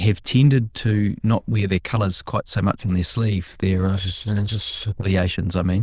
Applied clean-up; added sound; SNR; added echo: neural diffusion model UNIVERSE++.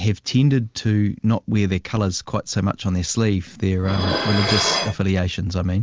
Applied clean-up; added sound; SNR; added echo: none; Dishes, pots, and pans; 7 dB; none.